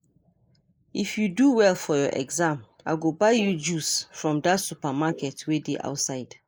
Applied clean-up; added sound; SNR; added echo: neural mask model Resemble Enhance denoiser.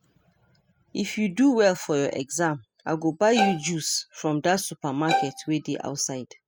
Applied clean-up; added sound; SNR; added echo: classical method spectral subtraction.